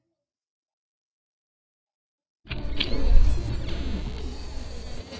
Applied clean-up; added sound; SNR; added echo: neural mask model DeepFilterNet 3.